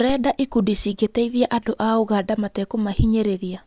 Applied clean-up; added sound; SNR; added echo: none; none; none; none.